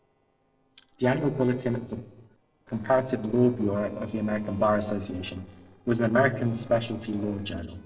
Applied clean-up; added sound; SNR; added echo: neural separator model SepFormer DNS4.